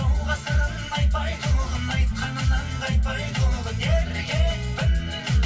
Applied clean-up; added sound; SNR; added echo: none; none; none; reverberation time 0.2 s.